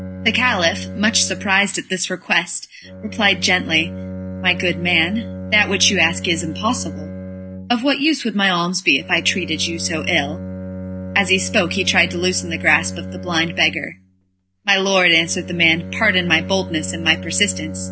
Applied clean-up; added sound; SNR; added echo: none; Bowed string instrument; 10 dB; none.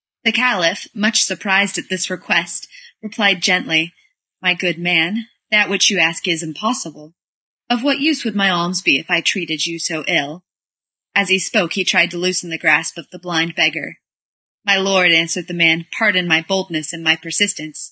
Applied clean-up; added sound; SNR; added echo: neural mask model Resemble Enhance denoiser.